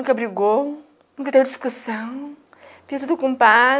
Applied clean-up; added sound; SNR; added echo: none; none; none; none.